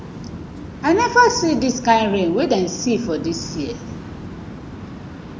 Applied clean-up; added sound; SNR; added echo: none; Waves, surf; 12 dB; none.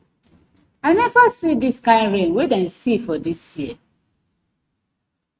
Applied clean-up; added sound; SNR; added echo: neural mask model RNNoise.